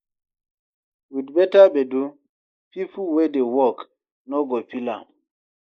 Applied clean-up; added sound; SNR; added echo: neural mask model Resemble Enhance denoiser.